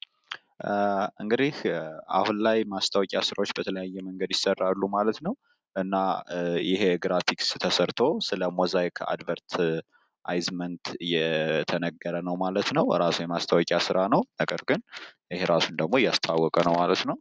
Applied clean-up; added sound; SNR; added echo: none; none; none; none.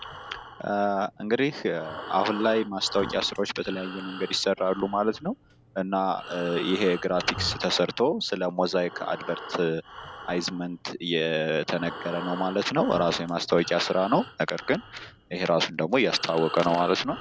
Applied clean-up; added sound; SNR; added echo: none; Breathing; 14 dB; none.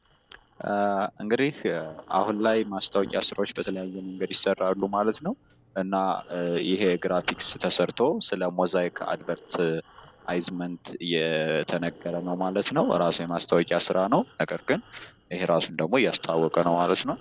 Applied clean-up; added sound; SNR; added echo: neural separator model SepFormer DNS4.